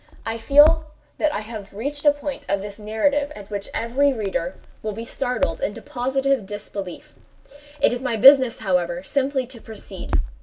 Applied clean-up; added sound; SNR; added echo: none; Crackle; 8 dB; reverberation time 0.1 s.